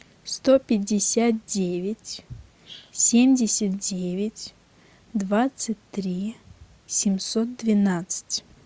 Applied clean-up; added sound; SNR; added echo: none; none; none; none.